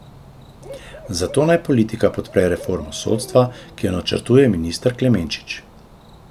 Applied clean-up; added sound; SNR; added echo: none; Cricket / Bird; 20 dB; none.